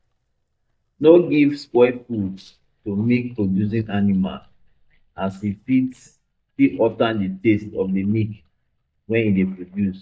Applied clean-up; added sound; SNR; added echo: neural mask model DeepFilterNet 3.